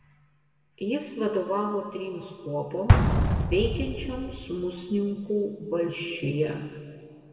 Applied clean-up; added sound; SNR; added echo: none; Explosion; -1 dB; reverberation time 2.1 s.